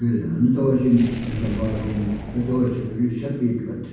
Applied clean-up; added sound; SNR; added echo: none; Fire; 14 dB; reverberation time 1.1 s.